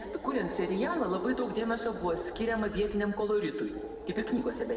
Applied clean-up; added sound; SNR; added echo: none; Animal; 10 dB; reverberation time 1.5 s.